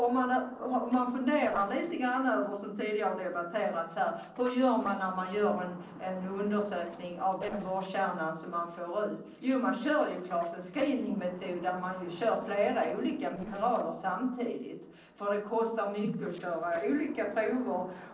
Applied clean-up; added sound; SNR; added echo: neural separator model SepFormer DNS4.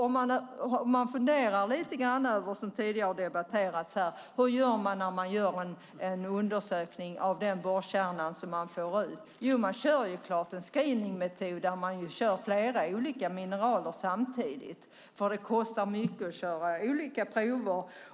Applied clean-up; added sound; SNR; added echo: none; none; none; none.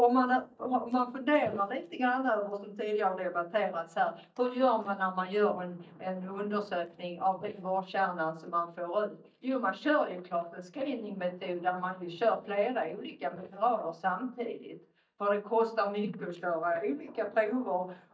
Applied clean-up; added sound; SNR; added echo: neural mask model DeepFilterNet 3.